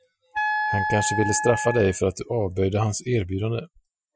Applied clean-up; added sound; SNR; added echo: classical method Wiener filter.